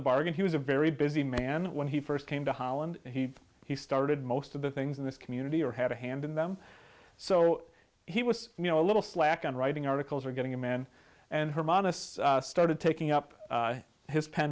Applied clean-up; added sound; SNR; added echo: none; none; none; none.